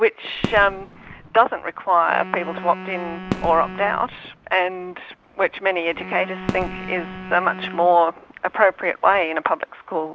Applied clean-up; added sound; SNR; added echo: none; Wind instrument, woodwind instrument + Fireworks; 12 dB; none.